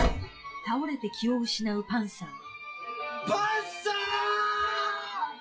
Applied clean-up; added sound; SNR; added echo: classical method WPE with log-MMSE.